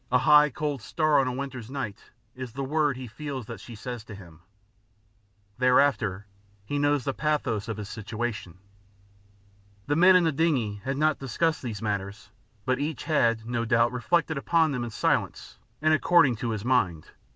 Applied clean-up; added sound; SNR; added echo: none; none; none; none.